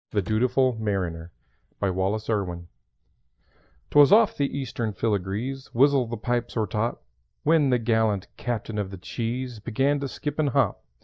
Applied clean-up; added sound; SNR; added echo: neural mask model DeepFilterNet 3.